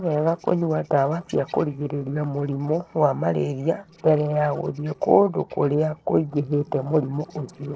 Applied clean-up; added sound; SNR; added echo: neural separator model SepFormer DNS4.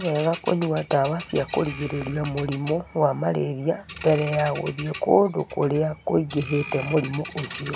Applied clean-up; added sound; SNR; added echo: none; Bird vocalization, bird call, bird song; 5 dB; none.